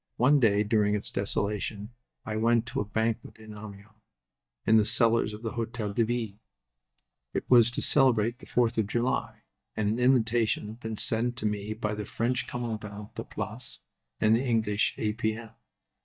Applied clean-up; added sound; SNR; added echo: neural mask model DeepFilterNet 3.